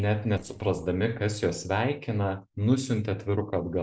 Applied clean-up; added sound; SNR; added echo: neural separator model SepFormer DNS4.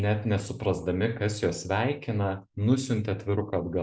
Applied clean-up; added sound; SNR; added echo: none; none; none; none.